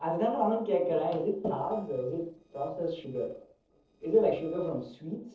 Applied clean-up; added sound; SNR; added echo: neural separator model SepFormer DNS4.